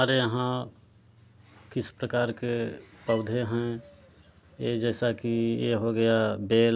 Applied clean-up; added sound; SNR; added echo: none; Bowed string instrument; 19 dB; none.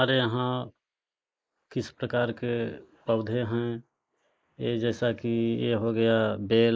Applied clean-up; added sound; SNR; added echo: neural mask model Resemble Enhance denoiser.